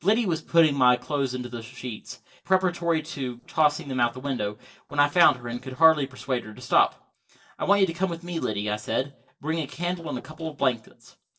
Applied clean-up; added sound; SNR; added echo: neural separator model SepFormer DNS4.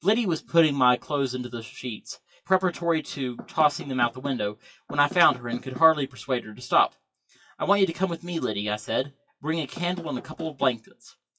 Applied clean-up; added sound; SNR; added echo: classical method WPE with log-MMSE.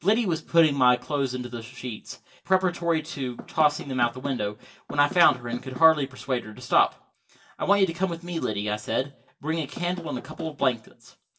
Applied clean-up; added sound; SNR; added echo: none; Knock / Wood; 15 dB; reverberation time 0.2 s.